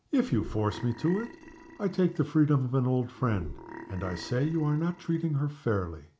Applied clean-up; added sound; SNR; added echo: none; Burping, eructation; 16 dB; none.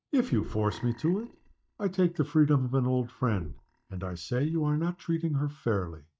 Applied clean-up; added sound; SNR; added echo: neural mask model DeepFilterNet 3.